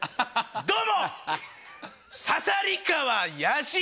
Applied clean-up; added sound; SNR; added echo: none; none; none; none.